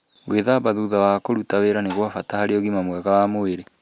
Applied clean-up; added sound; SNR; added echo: none; Tap; 16 dB; none.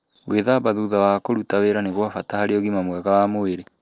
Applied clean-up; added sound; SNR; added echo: neural separator model SepFormer DNS4.